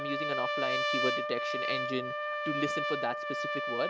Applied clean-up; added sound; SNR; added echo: none; Trumpet; -4 dB; none.